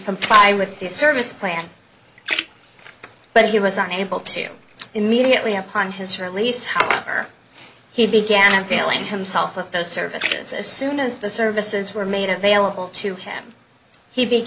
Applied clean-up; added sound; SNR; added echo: none; Splash, splatter; 13 dB; none.